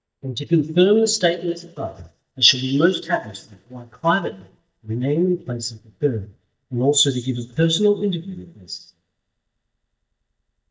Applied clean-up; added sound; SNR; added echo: neural mask model DeepFilterNet 3.